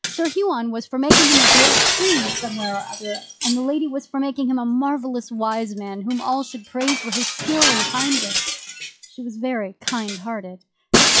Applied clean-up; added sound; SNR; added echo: classical method log-MMSE.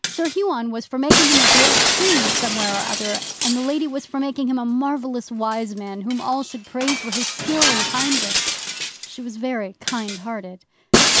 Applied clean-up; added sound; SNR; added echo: none; Shatter; -3 dB; none.